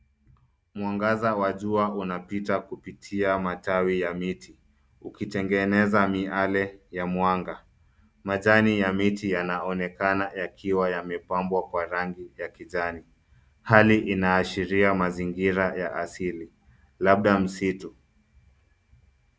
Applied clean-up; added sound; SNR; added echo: none; none; none; none.